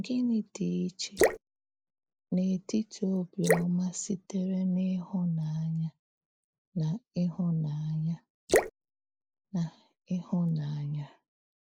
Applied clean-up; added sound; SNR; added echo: neural mask model Resemble Enhance denoiser.